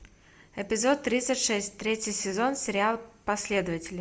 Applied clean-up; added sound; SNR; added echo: none; none; none; none.